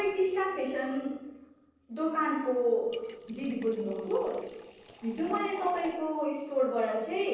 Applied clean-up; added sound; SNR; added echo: neural separator model SepFormer DNS4.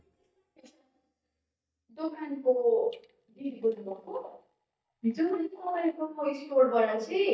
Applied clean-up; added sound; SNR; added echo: neural mask model DeepFilterNet 3.